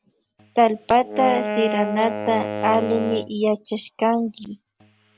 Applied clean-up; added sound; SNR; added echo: none; Wind instrument, woodwind instrument; 8 dB; none.